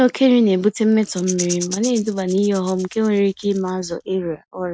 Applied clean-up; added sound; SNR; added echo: neural mask model RNNoise.